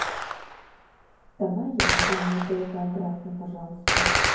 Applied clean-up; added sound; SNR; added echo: none; Gunshot, gunfire; -3 dB; reverberation time 0.9 s.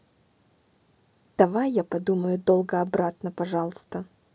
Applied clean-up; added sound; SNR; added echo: none; none; none; none.